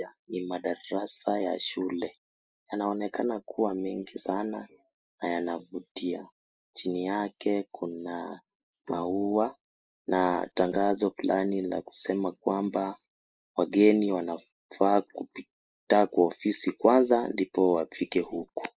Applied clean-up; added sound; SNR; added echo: neural mask model Resemble Enhance denoiser.